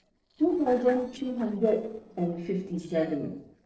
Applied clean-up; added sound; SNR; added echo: neural separator model SepFormer DNS4.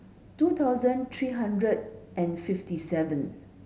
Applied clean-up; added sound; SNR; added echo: none; none; none; none.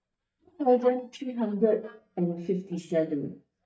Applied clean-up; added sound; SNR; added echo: neural mask model DeepFilterNet 3.